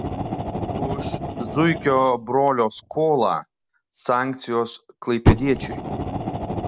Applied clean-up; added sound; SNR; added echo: none; Fire; 3 dB; none.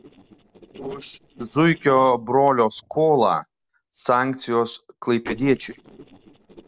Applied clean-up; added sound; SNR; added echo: neural separator model SepFormer DNS4.